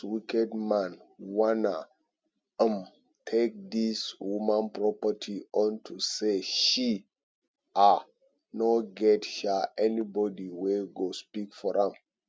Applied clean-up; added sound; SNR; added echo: none; none; none; none.